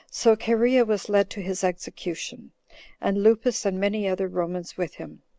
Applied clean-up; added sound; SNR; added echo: none; none; none; none.